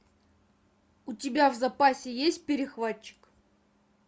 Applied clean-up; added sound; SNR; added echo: none; none; none; none.